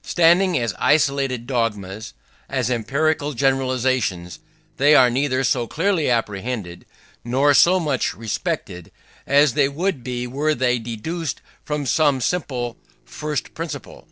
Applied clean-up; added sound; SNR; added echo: neural separator model SepFormer DNS4.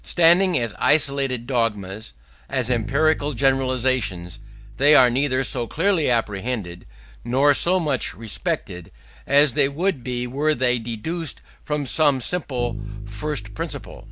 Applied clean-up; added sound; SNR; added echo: none; Bass guitar; 14 dB; none.